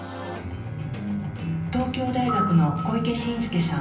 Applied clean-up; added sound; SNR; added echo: none; Bowed string instrument; 15 dB; reverberation time 0.6 s.